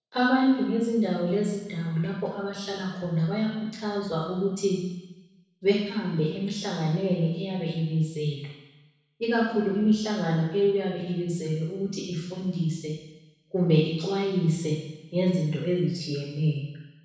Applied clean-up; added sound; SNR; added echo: none; none; none; reverberation time 1.0 s.